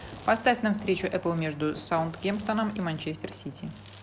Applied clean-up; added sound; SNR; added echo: none; Fireworks; 19 dB; none.